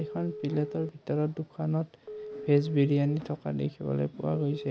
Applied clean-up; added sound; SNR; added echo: none; Telephone; 14 dB; none.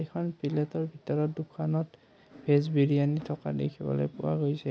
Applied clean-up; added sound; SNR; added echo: none; none; none; none.